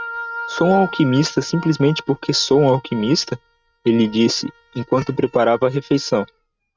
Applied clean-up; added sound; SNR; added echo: neural mask model RNNoise.